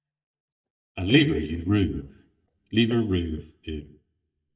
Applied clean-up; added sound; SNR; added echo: neural mask model DeepFilterNet 3.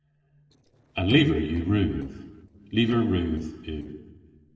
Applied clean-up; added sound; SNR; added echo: neural separator model SepFormer DNS4.